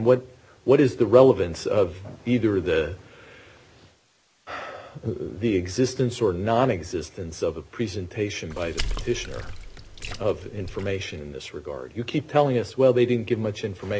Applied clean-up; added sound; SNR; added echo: none; Water / Splash, splatter; 9 dB; none.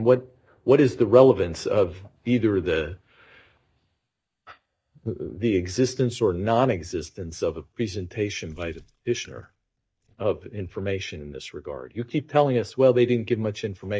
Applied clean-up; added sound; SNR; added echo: neural mask model DeepFilterNet 3.